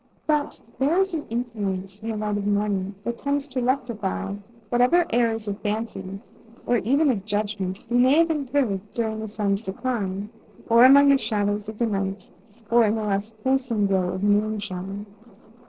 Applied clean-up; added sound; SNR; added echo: neural separator model SepFormer DNS4.